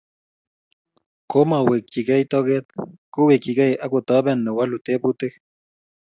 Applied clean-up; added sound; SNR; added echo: none; none; none; none.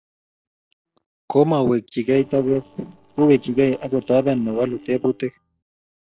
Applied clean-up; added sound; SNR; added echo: neural separator model SepFormer DNS4.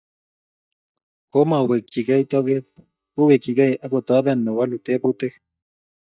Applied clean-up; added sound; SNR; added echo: neural mask model DeepFilterNet 3.